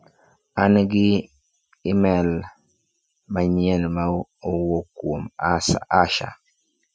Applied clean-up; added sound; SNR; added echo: classical method Wiener filter.